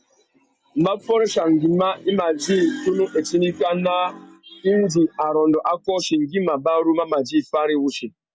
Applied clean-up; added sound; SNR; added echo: none; none; none; none.